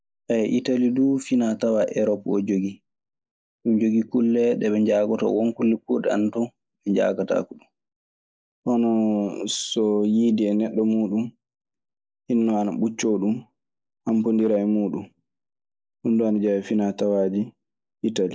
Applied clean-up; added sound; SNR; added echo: neural mask model Resemble Enhance denoiser.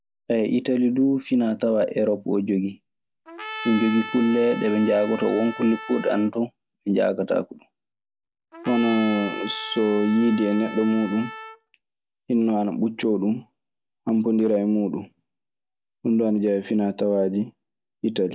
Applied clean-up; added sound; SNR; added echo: none; Trumpet; 12 dB; none.